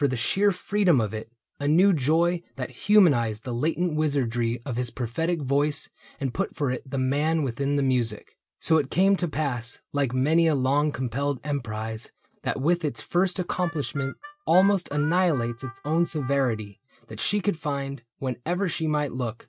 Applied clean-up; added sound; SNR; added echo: neural mask model RNNoise.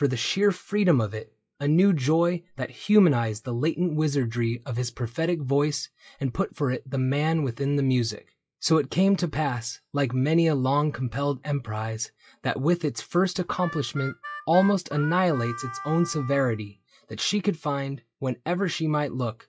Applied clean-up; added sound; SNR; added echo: classical method log-MMSE.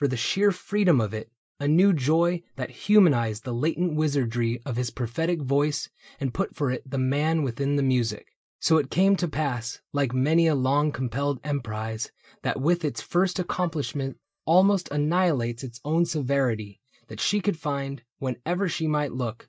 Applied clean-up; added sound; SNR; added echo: neural mask model DeepFilterNet 3.